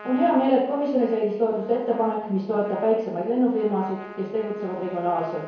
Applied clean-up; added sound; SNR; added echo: none; Trumpet; 20 dB; reverberation time 1.0 s.